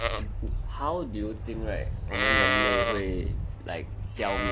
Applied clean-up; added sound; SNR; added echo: none; Livestock, farm animals, working animals; -4 dB; none.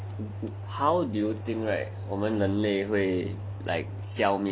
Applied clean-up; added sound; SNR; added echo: none; none; none; none.